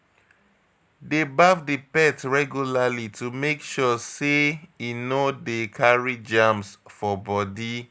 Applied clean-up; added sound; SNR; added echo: none; none; none; none.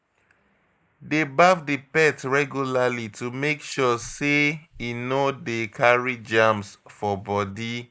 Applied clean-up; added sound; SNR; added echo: neural mask model Resemble Enhance denoiser.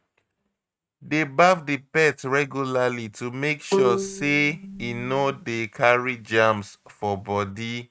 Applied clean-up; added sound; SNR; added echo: neural mask model RNNoise.